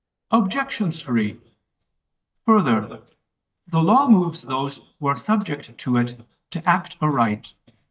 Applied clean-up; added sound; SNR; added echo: neural mask model DeepFilterNet 3.